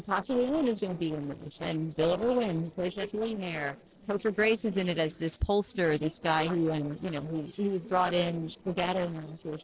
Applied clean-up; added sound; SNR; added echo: neural separator model SepFormer DNS4.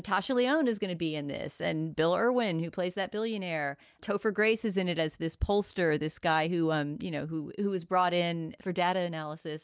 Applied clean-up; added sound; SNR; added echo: none; none; none; none.